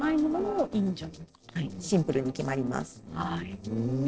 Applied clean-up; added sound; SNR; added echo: neural separator model SepFormer DNS4.